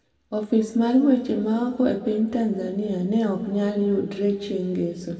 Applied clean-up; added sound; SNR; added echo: none; none; none; reverberation time 2.1 s.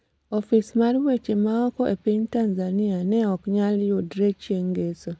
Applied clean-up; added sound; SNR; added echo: none; none; none; none.